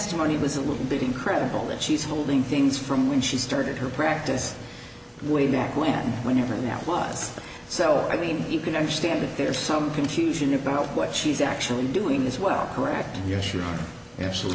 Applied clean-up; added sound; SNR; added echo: none; none; none; none.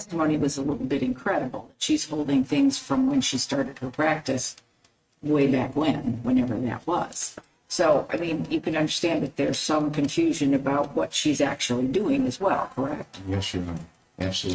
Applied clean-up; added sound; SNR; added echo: neural mask model RNNoise.